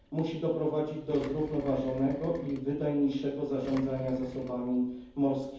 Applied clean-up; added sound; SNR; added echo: none; Engine; 19 dB; reverberation time 0.9 s.